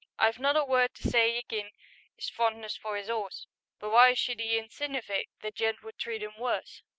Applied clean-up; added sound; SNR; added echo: none; none; none; none.